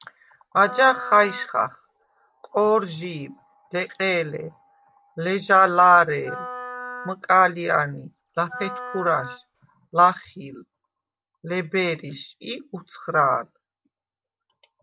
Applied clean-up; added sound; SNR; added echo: none; Wind instrument, woodwind instrument; 13 dB; none.